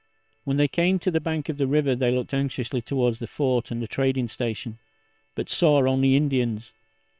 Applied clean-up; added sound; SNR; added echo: neural separator model SepFormer WHAM!.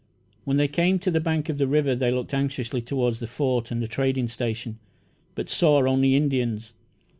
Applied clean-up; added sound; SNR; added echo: none; none; none; none.